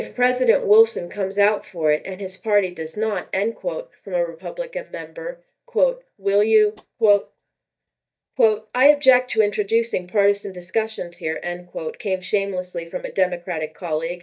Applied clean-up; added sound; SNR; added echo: neural mask model DeepFilterNet 3.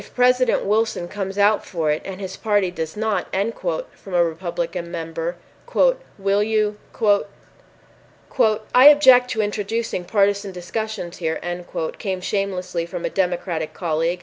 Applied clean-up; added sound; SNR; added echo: none; none; none; none.